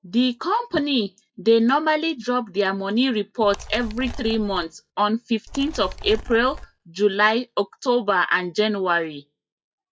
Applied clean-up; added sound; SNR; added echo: classical method log-MMSE.